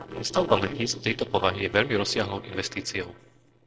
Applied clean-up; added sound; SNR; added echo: neural separator model SepFormer DNS4.